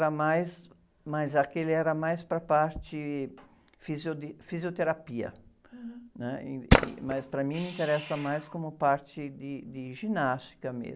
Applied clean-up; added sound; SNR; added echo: none; Tools; -2 dB; none.